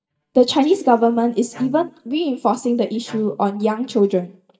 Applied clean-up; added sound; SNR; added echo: neural mask model DeepFilterNet 3.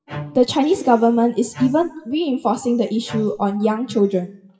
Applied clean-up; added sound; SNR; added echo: classical method WPE with log-MMSE.